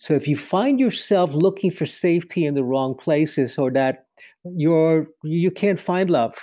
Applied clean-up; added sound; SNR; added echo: none; none; none; none.